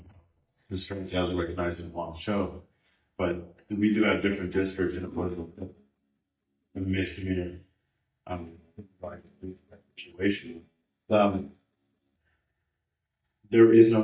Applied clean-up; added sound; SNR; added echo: neural mask model DeepFilterNet 3.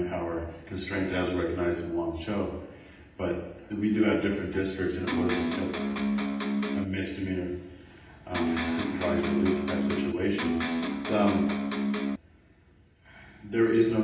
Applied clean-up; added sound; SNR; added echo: none; Electric guitar; -1 dB; reverberation time 0.8 s.